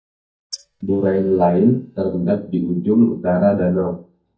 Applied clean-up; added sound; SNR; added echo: neural mask model DeepFilterNet 3.